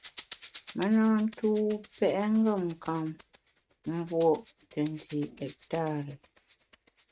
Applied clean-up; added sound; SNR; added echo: neural mask model RNNoise.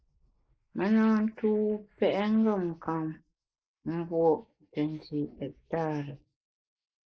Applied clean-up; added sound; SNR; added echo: neural mask model Resemble Enhance denoiser.